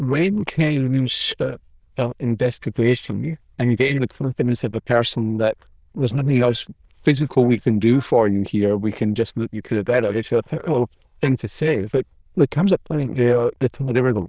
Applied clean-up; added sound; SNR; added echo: neural diffusion model UNIVERSE++.